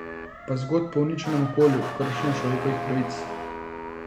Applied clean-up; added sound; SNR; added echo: none; Motor vehicle (road) / Siren + Wind instrument, woodwind instrument; 7 dB; none.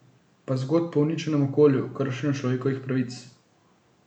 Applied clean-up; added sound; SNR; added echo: none; none; none; none.